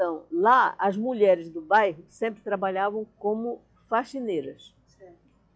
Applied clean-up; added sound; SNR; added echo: classical method log-MMSE.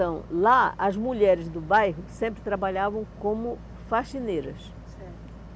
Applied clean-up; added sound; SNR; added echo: none; Boat, Water vehicle; 16 dB; none.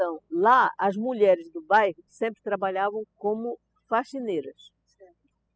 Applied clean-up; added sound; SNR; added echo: classical method spectral subtraction.